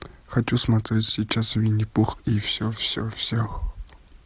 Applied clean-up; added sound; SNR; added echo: none; none; none; none.